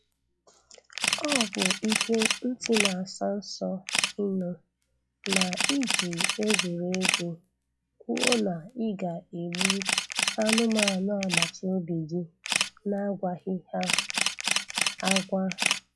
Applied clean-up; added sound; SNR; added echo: classical method log-MMSE.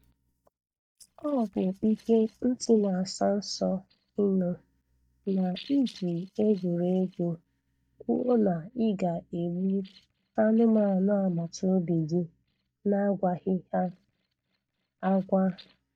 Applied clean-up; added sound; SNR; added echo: neural mask model DeepFilterNet 3.